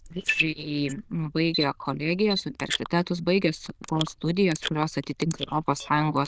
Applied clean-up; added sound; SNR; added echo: neural diffusion model UNIVERSE++.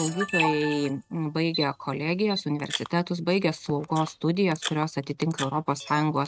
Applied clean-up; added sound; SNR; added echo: neural mask model RNNoise.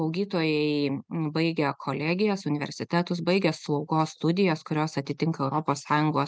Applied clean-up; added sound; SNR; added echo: none; none; none; none.